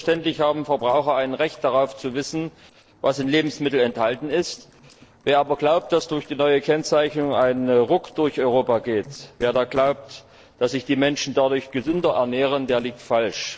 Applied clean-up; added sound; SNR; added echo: neural separator model SepFormer DNS4.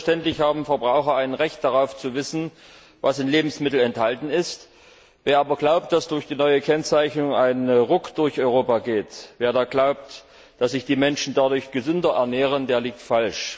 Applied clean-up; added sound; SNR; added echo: none; none; none; none.